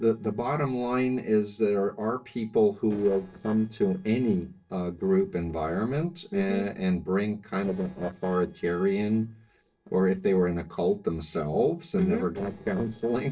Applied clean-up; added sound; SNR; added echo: neural separator model SepFormer DNS4.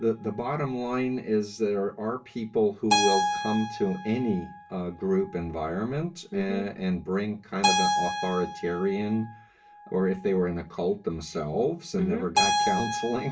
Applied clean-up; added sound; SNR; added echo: none; Keyboard (musical); 4 dB; reverberation time 0.2 s.